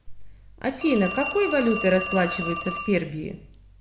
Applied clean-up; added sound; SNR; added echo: none; Telephone; 2 dB; none.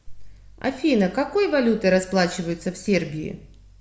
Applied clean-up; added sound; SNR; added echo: none; none; none; none.